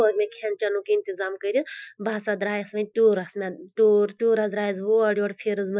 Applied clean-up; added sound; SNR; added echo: classical method Wiener filter.